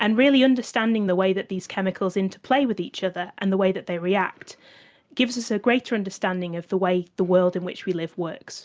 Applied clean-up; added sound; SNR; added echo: none; none; none; none.